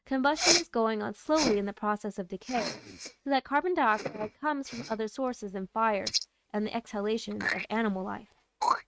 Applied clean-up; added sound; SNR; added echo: neural mask model RNNoise.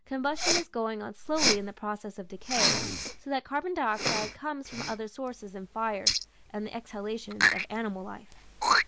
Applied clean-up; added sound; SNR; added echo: none; Respiratory sounds; -2 dB; none.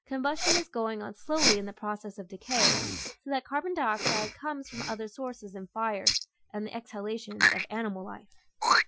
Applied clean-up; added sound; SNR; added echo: classical method Wiener filter.